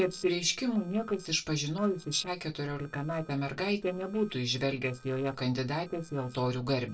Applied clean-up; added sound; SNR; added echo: neural separator model SepFormer DNS4.